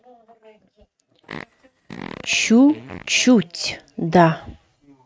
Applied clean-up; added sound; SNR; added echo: neural mask model RNNoise.